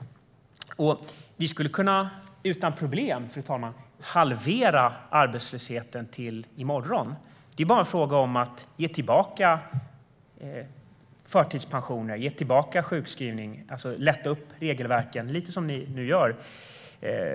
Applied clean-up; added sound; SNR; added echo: none; none; none; none.